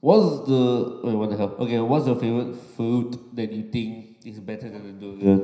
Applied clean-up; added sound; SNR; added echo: none; none; none; reverberation time 0.9 s.